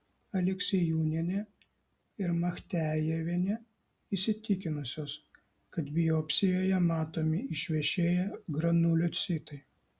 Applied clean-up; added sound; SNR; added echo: none; none; none; none.